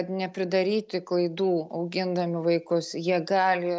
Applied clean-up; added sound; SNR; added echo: none; none; none; none.